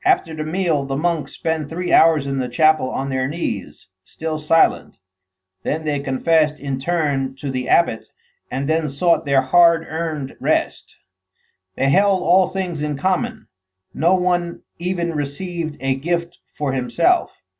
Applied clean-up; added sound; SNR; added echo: none; none; none; none.